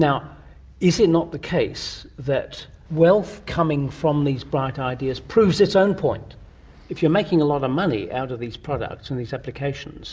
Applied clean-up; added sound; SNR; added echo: none; none; none; none.